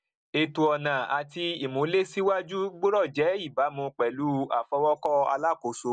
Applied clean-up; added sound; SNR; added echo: none; none; none; none.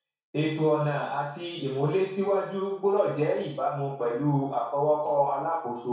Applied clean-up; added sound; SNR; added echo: none; none; none; reverberation time 0.6 s.